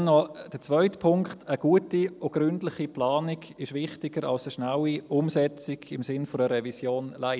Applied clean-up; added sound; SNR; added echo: none; none; none; none.